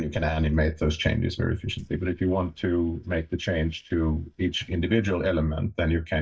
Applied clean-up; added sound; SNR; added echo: neural mask model DeepFilterNet 3.